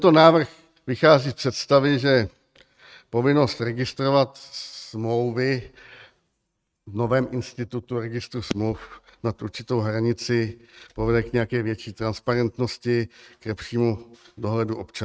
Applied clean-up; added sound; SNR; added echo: neural mask model RNNoise.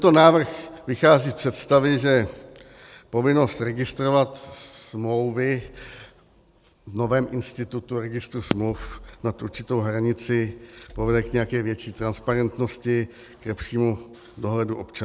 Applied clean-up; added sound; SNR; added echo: none; Fireworks; 11 dB; none.